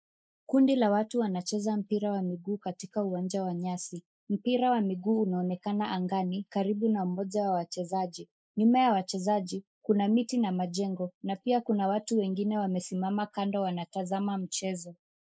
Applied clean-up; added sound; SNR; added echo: neural mask model Resemble Enhance denoiser.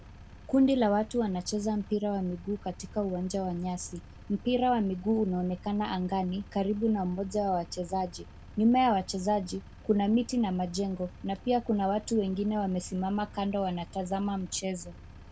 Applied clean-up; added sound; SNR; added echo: none; Engine; 18 dB; none.